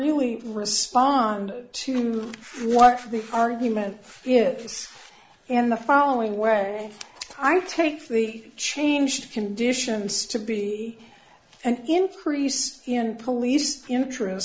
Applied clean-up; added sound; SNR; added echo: none; none; none; none.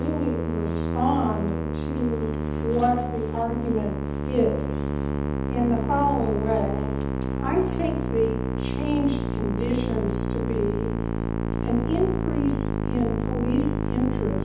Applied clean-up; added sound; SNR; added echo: none; Musical instrument; -1 dB; reverberation time 0.8 s.